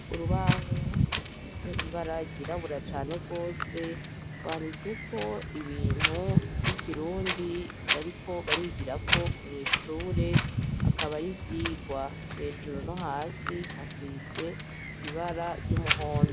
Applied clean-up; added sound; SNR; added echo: none; Wind; -5 dB; none.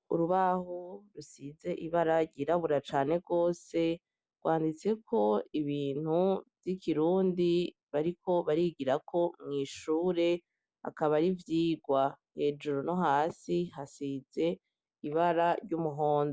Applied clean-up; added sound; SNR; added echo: none; none; none; none.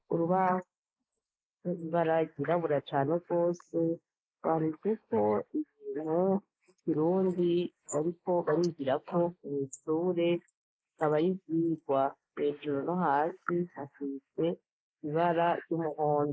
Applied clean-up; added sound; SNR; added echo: neural mask model Resemble Enhance denoiser.